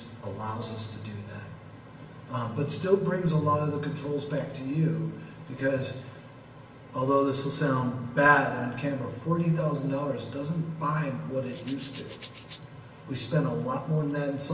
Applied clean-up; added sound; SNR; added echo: none; Rattle (instrument); 20 dB; reverberation time 2.7 s.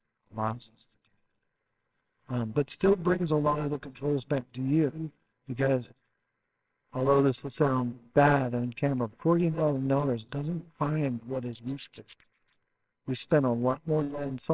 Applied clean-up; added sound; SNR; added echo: neural separator model SepFormer WHAMR!.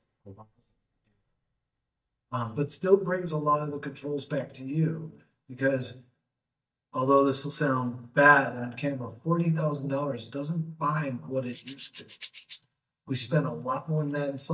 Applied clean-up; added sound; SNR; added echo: neural mask model DeepFilterNet 3.